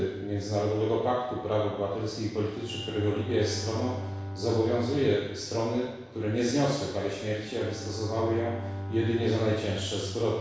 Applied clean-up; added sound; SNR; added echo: none; Bowed string instrument; 10 dB; reverberation time 1.1 s.